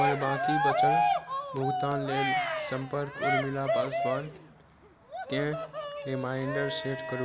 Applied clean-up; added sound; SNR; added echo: none; Cheering; -3 dB; none.